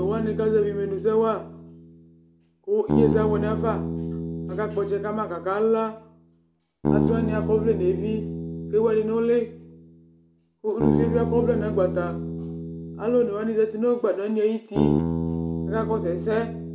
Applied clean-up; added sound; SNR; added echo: none; Bass guitar; 3 dB; none.